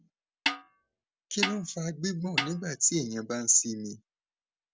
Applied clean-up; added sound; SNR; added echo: none; Snare drum; 2 dB; none.